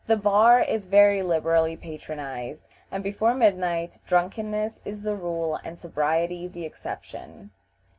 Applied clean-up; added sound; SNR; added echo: none; none; none; none.